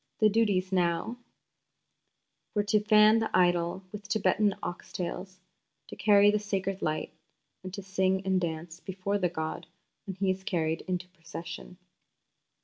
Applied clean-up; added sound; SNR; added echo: none; none; none; none.